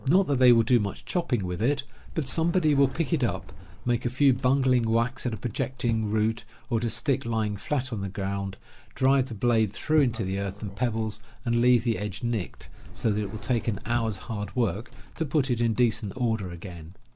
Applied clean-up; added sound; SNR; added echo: none; Knock + Sliding door; 11 dB; none.